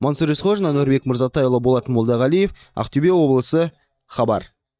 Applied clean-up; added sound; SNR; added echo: neural mask model DeepFilterNet 3.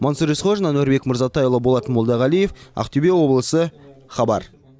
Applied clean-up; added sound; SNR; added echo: none; none; none; none.